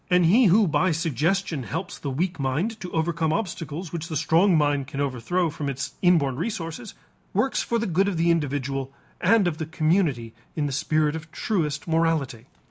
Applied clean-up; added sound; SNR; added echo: none; none; none; none.